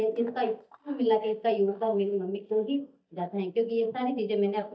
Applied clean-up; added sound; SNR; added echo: neural mask model DeepFilterNet 3.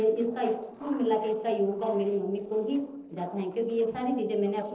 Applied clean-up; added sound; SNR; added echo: neural separator model SepFormer DNS4.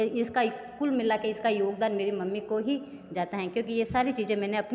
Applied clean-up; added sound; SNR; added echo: none; none; none; none.